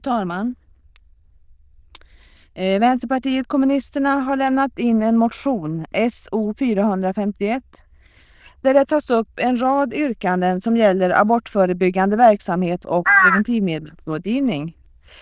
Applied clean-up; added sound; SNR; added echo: neural diffusion model UNIVERSE++.